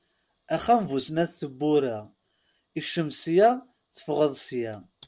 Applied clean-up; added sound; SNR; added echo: none; none; none; none.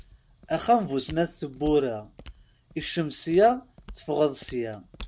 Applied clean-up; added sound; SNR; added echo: none; Walk, footsteps; 20 dB; none.